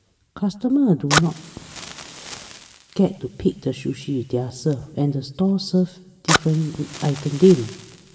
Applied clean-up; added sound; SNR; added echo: none; Fire; 9 dB; reverberation time 2.7 s.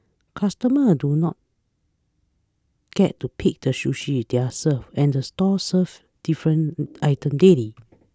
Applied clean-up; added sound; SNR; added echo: none; none; none; none.